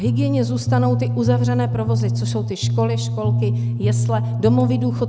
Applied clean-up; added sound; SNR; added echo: none; Bass guitar; -3 dB; none.